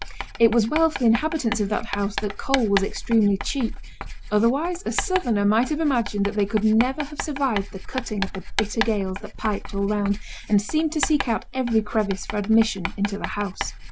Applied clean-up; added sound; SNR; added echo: none; Writing; 8 dB; none.